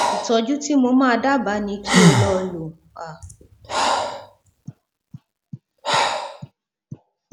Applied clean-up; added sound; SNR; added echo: none; Breathing; 0 dB; none.